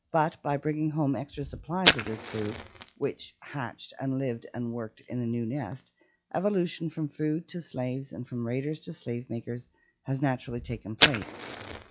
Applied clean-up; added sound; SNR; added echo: classical method log-MMSE.